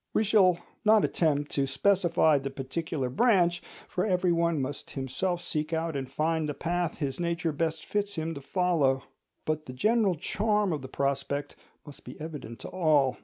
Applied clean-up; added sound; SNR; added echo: none; none; none; none.